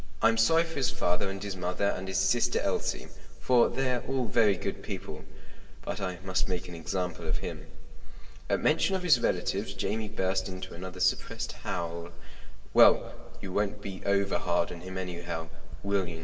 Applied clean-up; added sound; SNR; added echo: none; none; none; reverberation time 2.3 s.